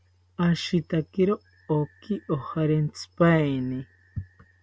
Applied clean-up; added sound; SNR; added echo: none; none; none; none.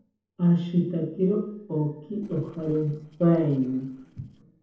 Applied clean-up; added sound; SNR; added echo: neural separator model SepFormer DNS4.